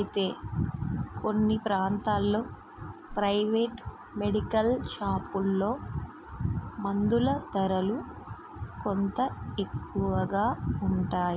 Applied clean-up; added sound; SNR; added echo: none; Whoosh, swoosh, swish; 18 dB; none.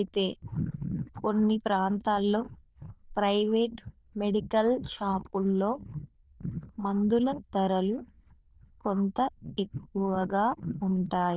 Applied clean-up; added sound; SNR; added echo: neural diffusion model UNIVERSE++.